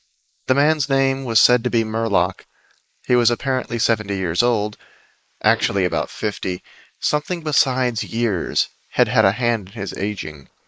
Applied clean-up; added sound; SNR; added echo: neural mask model Resemble Enhance denoiser.